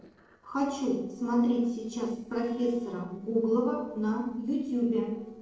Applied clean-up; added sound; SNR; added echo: neural separator model SepFormer DNS4.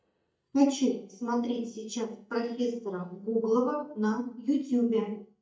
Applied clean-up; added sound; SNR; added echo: neural mask model DeepFilterNet 3.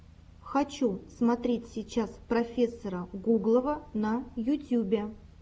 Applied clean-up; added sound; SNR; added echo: none; none; none; none.